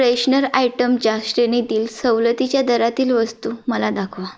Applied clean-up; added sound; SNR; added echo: neural mask model Resemble Enhance denoiser.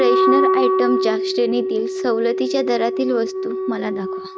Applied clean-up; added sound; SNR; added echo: neural mask model RNNoise.